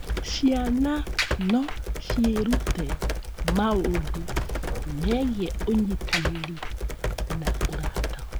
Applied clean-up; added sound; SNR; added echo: none; Computer keyboard; 0 dB; none.